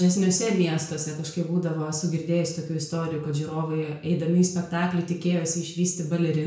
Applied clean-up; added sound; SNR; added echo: none; none; none; reverberation time 0.5 s.